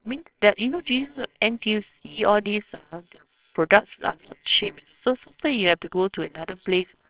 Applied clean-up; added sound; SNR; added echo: neural separator model SepFormer WHAMR!.